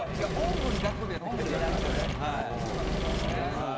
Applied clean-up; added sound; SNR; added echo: none; Engine / Mechanisms; -2 dB; none.